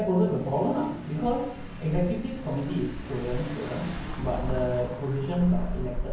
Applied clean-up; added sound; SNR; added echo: none; Engine / Car; 7 dB; reverberation time 0.9 s.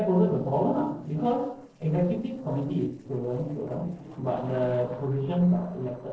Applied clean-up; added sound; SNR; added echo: neural separator model SepFormer DNS4.